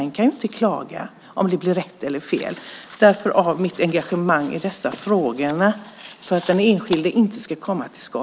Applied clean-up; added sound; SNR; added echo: none; none; none; none.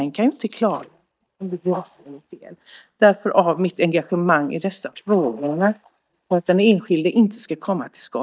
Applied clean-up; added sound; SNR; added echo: neural mask model DeepFilterNet 3.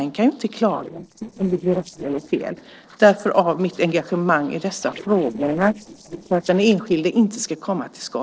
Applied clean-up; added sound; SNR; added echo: neural separator model SepFormer DNS4.